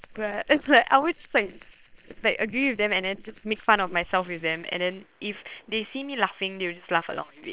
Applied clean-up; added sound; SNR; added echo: neural separator model SepFormer WHAM!.